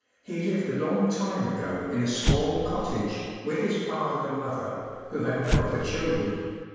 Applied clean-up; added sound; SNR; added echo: none; Explosion; 3 dB; reverberation time 1.9 s.